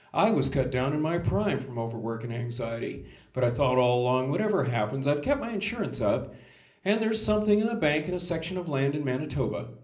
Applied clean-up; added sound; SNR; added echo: none; none; none; reverberation time 0.5 s.